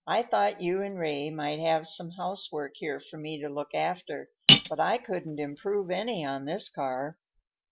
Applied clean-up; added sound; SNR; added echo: none; Cutlery, silverware; -4 dB; none.